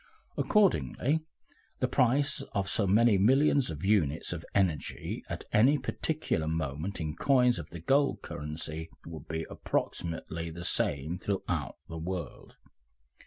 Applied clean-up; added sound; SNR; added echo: none; none; none; none.